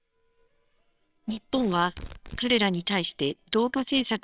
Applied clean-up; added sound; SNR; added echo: neural separator model SepFormer WHAMR!.